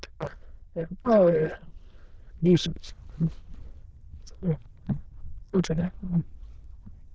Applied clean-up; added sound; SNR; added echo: neural diffusion model UNIVERSE++.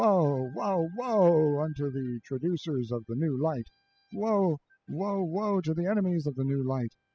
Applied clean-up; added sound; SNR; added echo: classical method spectral subtraction.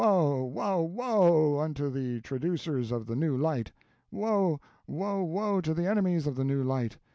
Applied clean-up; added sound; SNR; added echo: none; none; none; none.